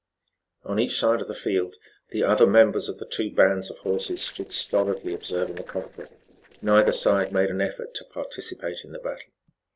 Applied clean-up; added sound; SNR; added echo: neural separator model SepFormer DNS4.